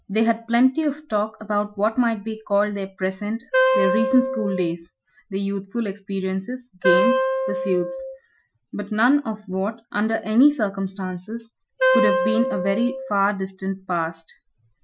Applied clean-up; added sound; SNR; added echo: classical method Wiener filter.